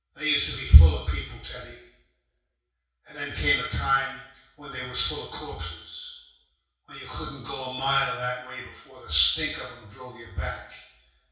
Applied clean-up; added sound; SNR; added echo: none; none; none; reverberation time 0.6 s.